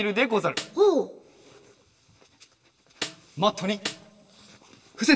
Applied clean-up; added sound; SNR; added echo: none; Snare drum; 12 dB; reverberation time 1.1 s.